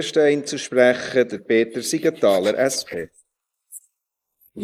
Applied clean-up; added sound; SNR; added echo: neural mask model Resemble Enhance denoiser.